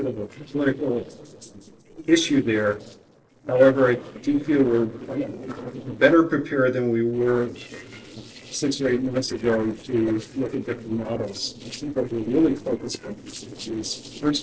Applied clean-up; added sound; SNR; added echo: neural separator model SepFormer DNS4.